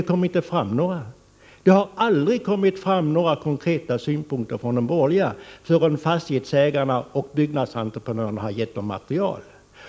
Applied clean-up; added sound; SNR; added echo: none; none; none; none.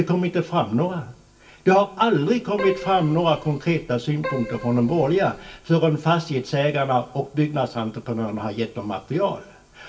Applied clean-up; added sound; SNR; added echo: none; Keyboard (musical); 12 dB; reverberation time 0.2 s.